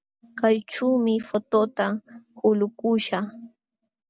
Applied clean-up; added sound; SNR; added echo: none; none; none; none.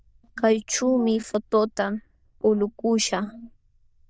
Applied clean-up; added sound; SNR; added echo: neural diffusion model UNIVERSE++.